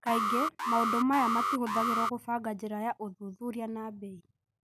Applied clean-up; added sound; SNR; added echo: none; Alarm; 0 dB; none.